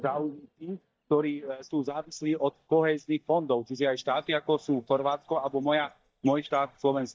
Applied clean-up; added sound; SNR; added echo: neural mask model DeepFilterNet 3.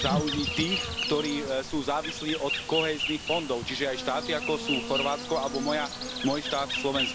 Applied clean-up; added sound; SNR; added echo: none; Insect; 3 dB; none.